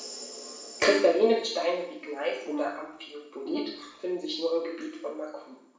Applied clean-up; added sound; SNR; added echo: none; Brass instrument; 10 dB; reverberation time 0.7 s.